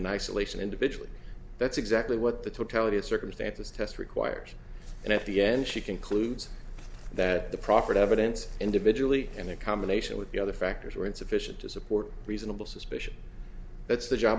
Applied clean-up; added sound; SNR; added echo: none; none; none; none.